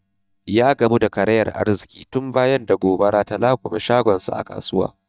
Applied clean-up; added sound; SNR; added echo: neural mask model DeepFilterNet 3.